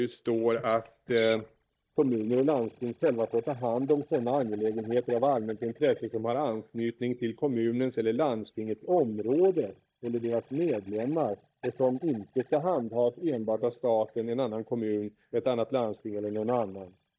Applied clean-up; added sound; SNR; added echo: neural mask model DeepFilterNet 3.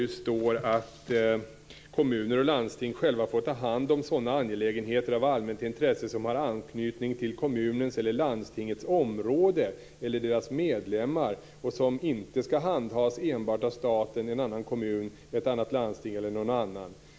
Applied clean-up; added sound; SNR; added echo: none; none; none; none.